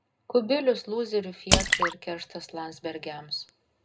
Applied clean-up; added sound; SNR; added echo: none; Drip / Splash, splatter; -2 dB; reverberation time 0.2 s.